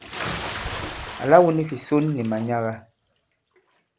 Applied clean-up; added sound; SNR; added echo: none; Bathtub (filling or washing) / Splash, splatter; 12 dB; none.